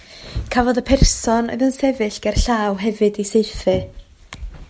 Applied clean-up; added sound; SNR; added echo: none; none; none; none.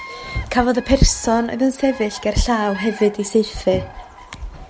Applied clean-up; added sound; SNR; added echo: none; Bird vocalization, bird call, bird song; 18 dB; none.